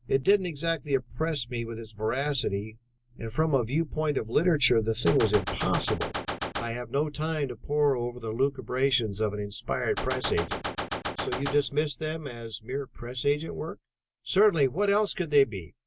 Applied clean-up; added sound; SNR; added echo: none; Gunshot, gunfire; 6 dB; none.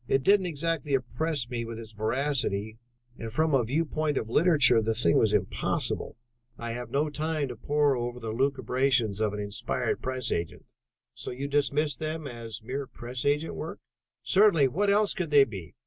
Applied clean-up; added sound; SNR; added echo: none; none; none; none.